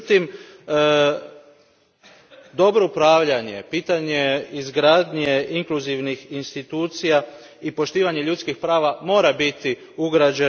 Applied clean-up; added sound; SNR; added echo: none; none; none; none.